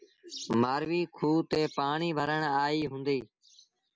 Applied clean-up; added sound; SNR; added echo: none; none; none; none.